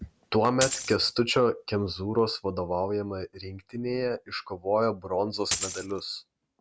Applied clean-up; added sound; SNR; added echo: none; Coin (dropping); 4 dB; none.